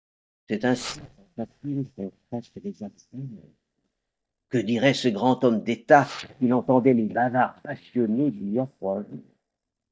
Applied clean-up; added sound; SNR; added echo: neural mask model DeepFilterNet 3.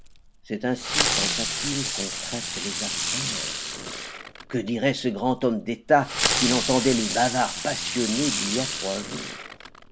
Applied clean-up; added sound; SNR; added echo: none; Fireworks; 2 dB; none.